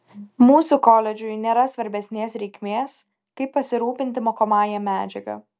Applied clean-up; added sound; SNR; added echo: none; none; none; none.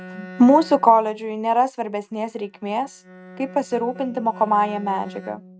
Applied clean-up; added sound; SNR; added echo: neural mask model RNNoise.